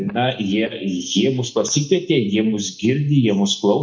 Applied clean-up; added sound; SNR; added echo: neural mask model DeepFilterNet 3.